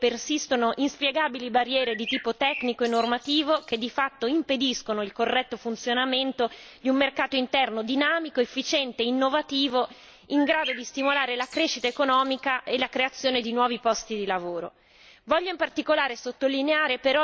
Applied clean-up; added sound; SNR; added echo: none; Bird; 13 dB; none.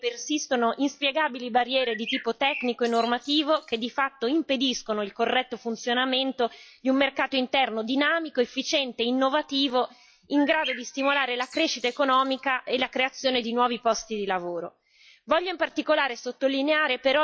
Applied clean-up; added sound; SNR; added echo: classical method log-MMSE.